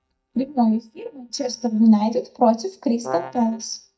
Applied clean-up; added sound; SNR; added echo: neural mask model DeepFilterNet 3.